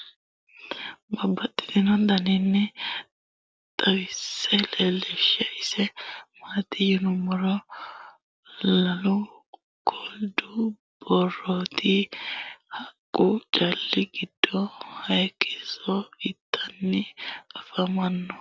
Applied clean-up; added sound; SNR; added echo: none; none; none; none.